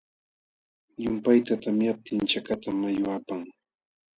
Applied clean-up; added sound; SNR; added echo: none; none; none; none.